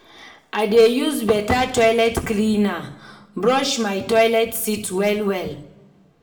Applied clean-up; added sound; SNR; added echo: none; none; none; reverberation time 0.5 s.